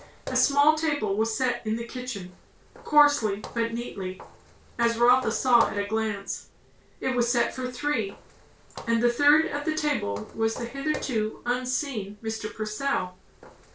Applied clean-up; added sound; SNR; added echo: none; Walk, footsteps; 18 dB; reverberation time 0.2 s.